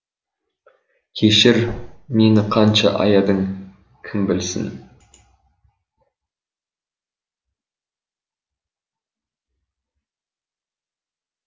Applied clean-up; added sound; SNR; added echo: none; Thump, thud; 13 dB; none.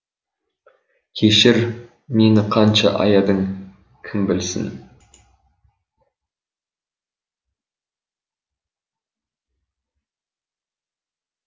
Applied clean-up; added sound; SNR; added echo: none; none; none; none.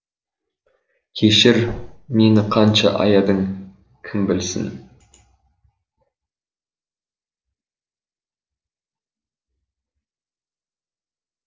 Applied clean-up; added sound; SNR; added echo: neural separator model SepFormer DNS4.